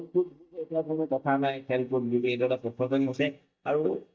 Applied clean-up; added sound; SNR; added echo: neural mask model DeepFilterNet 3.